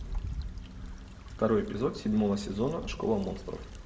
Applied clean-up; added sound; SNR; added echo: none; Stream / Trickle, dribble / Traffic noise, roadway noise; 9 dB; reverberation time 1.2 s.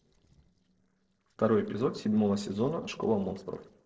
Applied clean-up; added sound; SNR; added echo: neural separator model SepFormer DNS4.